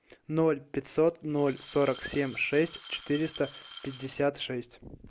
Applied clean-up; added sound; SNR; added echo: none; Glass; 10 dB; none.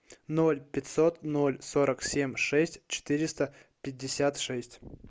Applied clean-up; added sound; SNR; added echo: none; none; none; none.